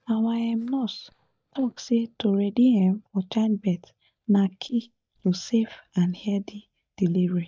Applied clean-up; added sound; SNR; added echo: neural mask model DeepFilterNet 3.